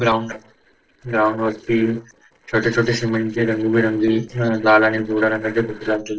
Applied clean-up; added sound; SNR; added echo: neural separator model SepFormer DNS4.